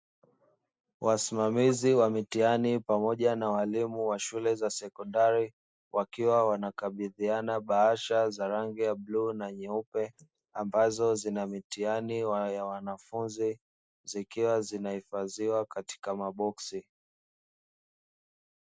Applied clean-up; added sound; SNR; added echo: neural mask model Resemble Enhance denoiser.